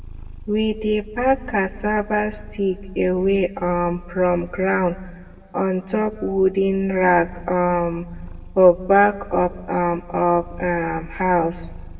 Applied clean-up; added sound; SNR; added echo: none; Purr; 16 dB; reverberation time 1.6 s.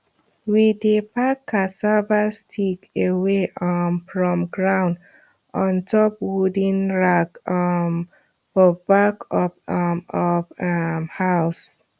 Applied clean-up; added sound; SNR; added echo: none; none; none; none.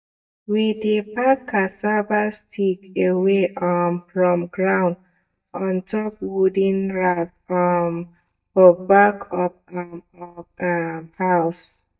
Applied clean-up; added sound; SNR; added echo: neural mask model DeepFilterNet 3.